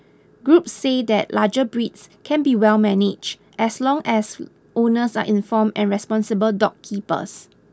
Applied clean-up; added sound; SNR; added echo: none; none; none; none.